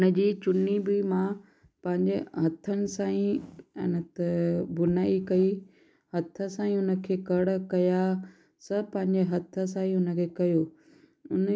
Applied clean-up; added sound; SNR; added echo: none; none; none; none.